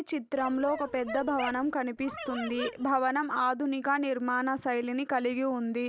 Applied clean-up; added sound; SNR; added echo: none; Dog; 11 dB; none.